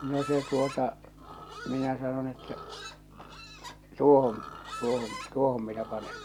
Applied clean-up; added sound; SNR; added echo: none; Livestock, farm animals, working animals; 14 dB; none.